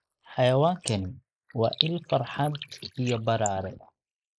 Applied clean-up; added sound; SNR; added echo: neural mask model Resemble Enhance denoiser.